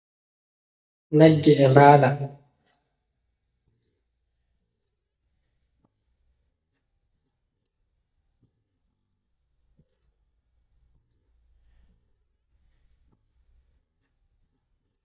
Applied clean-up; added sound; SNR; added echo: neural mask model DeepFilterNet 3.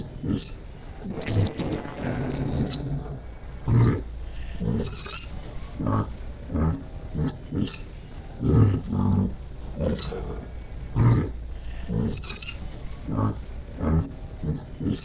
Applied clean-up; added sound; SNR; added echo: neural separator model SepFormer DNS4.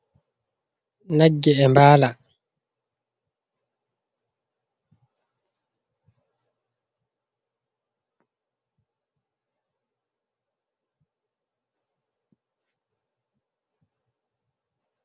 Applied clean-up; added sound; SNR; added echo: none; none; none; none.